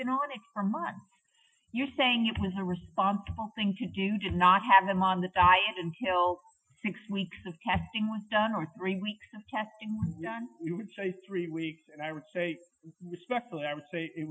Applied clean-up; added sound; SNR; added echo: classical method Wiener filter.